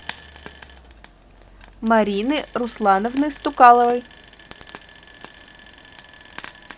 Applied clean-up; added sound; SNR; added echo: none; Frying (food); 16 dB; none.